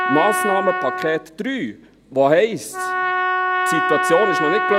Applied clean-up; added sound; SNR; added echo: none; Trumpet; 1 dB; none.